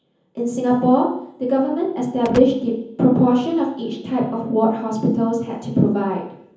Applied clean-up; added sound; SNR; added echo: none; Slam / Wood; 17 dB; reverberation time 0.7 s.